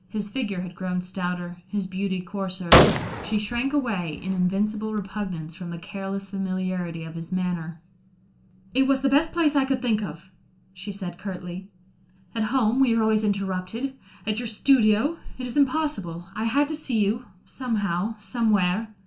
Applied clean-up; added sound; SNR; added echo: none; Gunshot, gunfire; -2 dB; reverberation time 0.2 s.